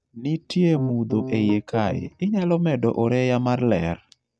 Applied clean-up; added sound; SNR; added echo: neural mask model DeepFilterNet 3.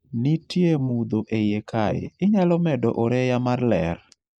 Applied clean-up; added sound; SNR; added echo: neural mask model Resemble Enhance denoiser.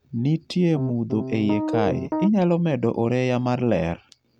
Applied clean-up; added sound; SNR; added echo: none; Piano; 5 dB; none.